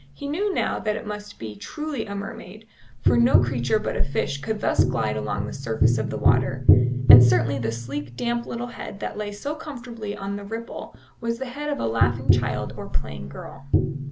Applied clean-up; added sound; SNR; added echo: none; Tap; -4 dB; none.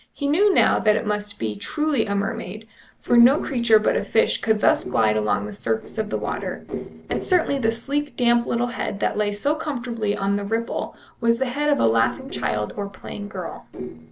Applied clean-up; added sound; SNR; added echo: neural separator model SepFormer DNS4.